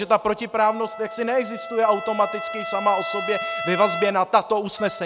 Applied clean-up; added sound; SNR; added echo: none; Trumpet; 9 dB; none.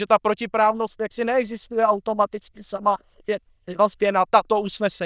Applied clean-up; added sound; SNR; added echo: neural diffusion model UNIVERSE++.